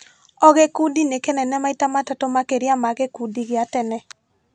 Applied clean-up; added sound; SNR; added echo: none; none; none; none.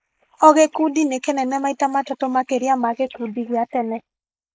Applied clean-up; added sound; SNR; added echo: neural mask model Resemble Enhance denoiser.